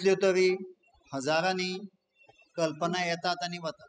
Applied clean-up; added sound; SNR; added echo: classical method spectral subtraction.